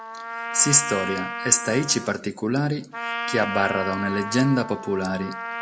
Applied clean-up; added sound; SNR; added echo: none; Trumpet; 8 dB; none.